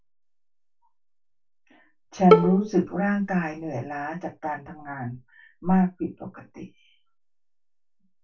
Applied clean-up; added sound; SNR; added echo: none; Bowed string instrument; -4 dB; reverberation time 0.2 s.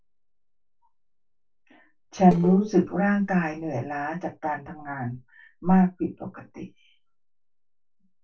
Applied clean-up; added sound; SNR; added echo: neural separator model SepFormer DNS4.